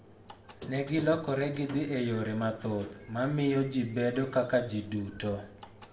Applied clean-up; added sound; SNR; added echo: none; Squeak; 18 dB; reverberation time 0.5 s.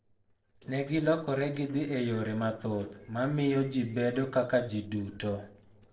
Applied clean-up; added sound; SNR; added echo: neural separator model SepFormer DNS4.